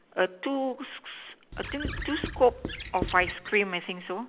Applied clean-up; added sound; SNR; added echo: none; Squeak / Writing; 8 dB; none.